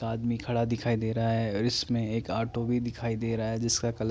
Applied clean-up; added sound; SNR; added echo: none; none; none; none.